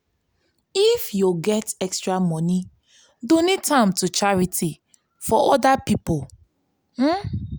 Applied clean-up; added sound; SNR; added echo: none; none; none; none.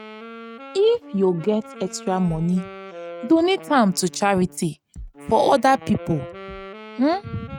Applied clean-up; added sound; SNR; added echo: neural mask model RNNoise.